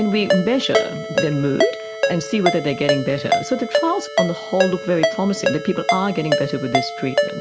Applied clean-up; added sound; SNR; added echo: none; Ringtone; 1 dB; none.